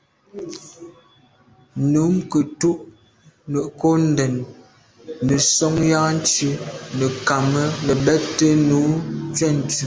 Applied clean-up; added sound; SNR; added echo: none; none; none; none.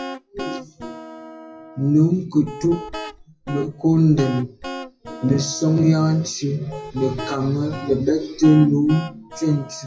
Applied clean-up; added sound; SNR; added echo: classical method WPE with log-MMSE.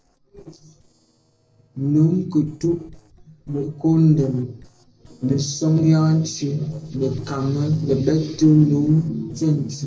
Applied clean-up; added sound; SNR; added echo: neural separator model SepFormer DNS4.